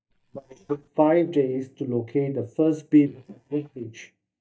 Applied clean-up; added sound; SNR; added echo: neural mask model DeepFilterNet 3.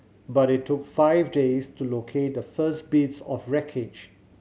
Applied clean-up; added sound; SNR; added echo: none; none; none; none.